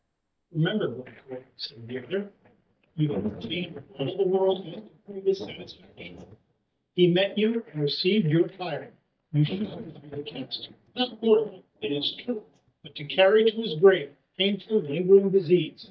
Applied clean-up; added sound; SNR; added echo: neural mask model DeepFilterNet 3.